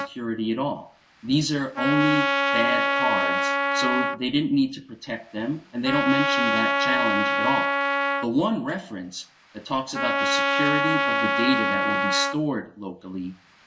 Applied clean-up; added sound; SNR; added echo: none; Trumpet; -1 dB; reverberation time 0.2 s.